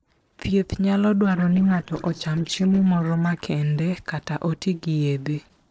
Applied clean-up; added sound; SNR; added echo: neural separator model SepFormer DNS4.